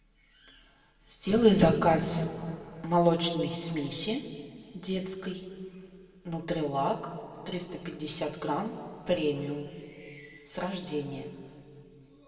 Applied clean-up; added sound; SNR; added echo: none; none; none; reverberation time 2.0 s.